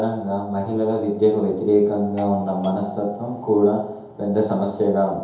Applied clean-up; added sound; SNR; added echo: none; Doorbell; 17 dB; reverberation time 0.8 s.